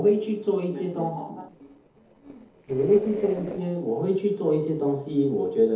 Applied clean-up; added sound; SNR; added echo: neural separator model SepFormer DNS4.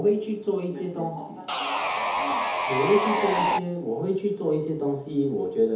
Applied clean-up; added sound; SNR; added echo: none; Sawing; -1 dB; reverberation time 0.6 s.